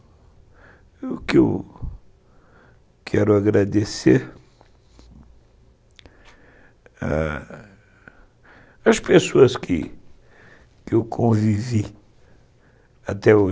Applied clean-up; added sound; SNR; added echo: none; none; none; none.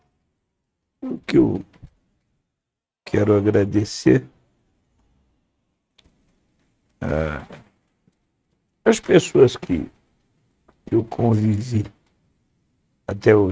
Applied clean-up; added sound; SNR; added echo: neural mask model RNNoise.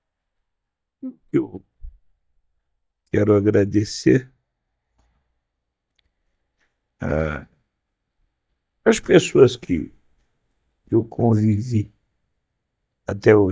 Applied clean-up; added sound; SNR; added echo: neural mask model DeepFilterNet 3.